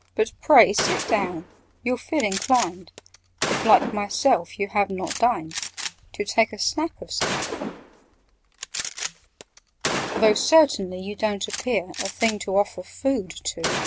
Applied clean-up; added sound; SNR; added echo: none; Gunshot, gunfire; 8 dB; none.